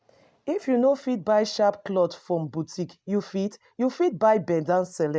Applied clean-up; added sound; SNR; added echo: none; none; none; none.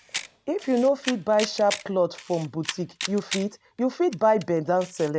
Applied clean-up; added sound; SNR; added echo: none; Camera; 13 dB; none.